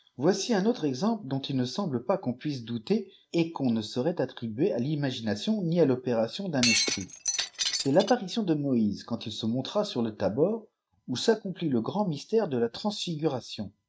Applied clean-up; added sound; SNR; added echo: neural mask model RNNoise.